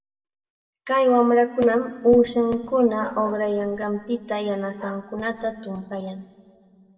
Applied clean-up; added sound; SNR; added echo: none; Bark; 19 dB; reverberation time 1.6 s.